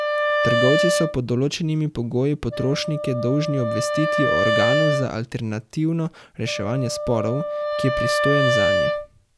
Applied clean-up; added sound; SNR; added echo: none; Wind instrument, woodwind instrument; 0 dB; none.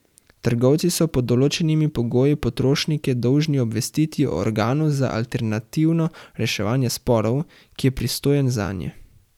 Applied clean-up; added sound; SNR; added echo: none; none; none; none.